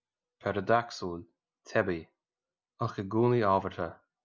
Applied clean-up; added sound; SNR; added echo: none; none; none; none.